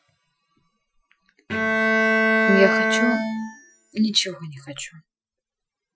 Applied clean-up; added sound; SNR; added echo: classical method Wiener filter.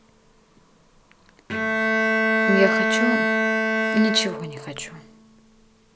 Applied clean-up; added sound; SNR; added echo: none; Bowed string instrument; -4 dB; none.